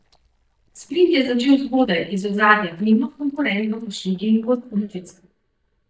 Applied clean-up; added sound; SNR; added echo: neural mask model DeepFilterNet 3.